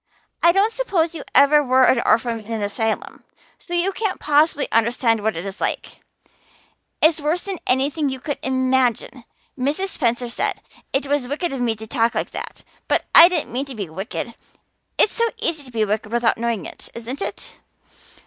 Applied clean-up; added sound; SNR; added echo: neural mask model DeepFilterNet 3.